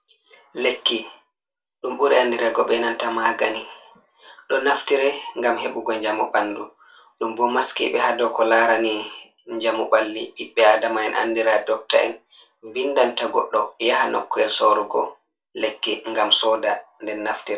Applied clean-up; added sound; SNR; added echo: none; none; none; reverberation time 0.3 s.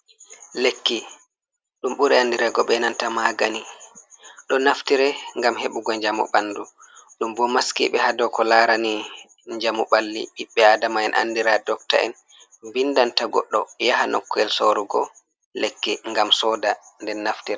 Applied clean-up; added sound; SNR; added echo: none; none; none; none.